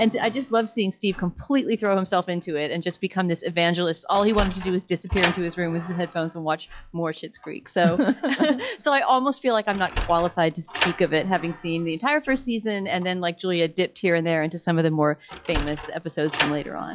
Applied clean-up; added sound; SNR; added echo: classical method log-MMSE.